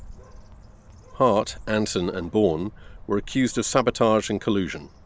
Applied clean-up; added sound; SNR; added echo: none; Bird; 19 dB; none.